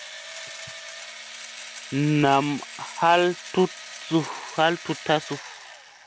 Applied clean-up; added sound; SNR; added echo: none; Engine / Drill; 14 dB; none.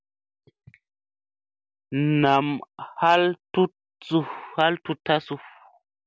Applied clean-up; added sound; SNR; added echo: none; none; none; none.